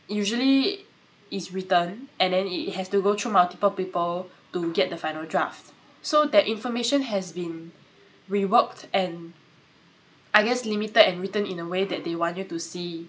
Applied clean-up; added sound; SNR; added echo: none; none; none; none.